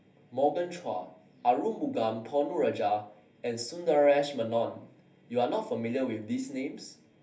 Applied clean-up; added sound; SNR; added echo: none; none; none; reverberation time 0.3 s.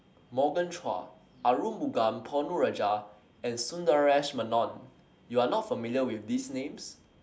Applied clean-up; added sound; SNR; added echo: none; none; none; none.